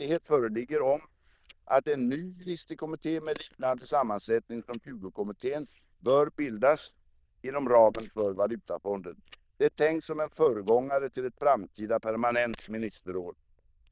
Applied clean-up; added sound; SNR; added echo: neural diffusion model UNIVERSE++.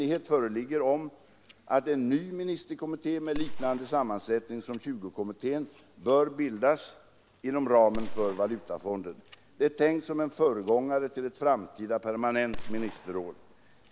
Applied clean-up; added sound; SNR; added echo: none; Gunshot, gunfire; 12 dB; none.